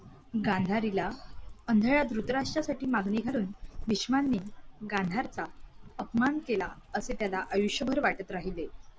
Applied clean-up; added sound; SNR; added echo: none; Dog; 14 dB; none.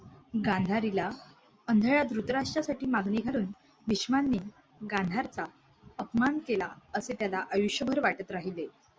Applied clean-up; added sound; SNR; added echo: none; none; none; none.